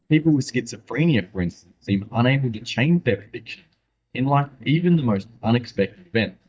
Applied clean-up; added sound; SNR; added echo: neural mask model DeepFilterNet 3.